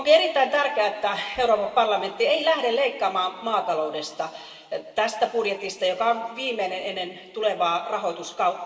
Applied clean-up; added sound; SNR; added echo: none; none; none; reverberation time 2.3 s.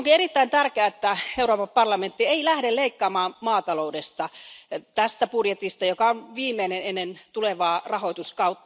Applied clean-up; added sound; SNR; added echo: none; none; none; none.